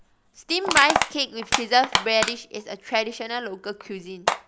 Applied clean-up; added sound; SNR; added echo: none; Crushing; 3 dB; none.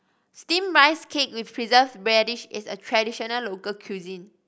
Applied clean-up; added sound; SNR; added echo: none; none; none; none.